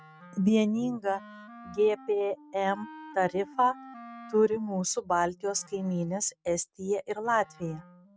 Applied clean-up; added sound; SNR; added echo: neural mask model RNNoise.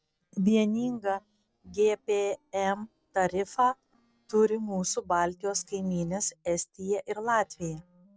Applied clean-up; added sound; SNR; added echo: neural separator model SepFormer DNS4.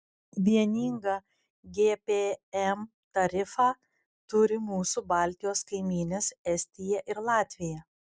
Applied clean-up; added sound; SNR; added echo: none; none; none; none.